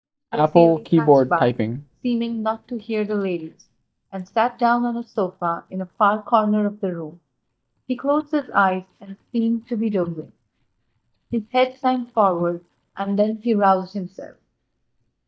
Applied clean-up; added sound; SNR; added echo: neural mask model DeepFilterNet 3.